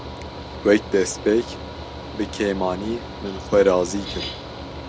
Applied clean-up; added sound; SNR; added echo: none; Mechanical fan; 10 dB; none.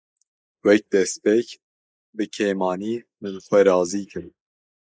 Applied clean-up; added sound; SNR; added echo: neural mask model Resemble Enhance denoiser.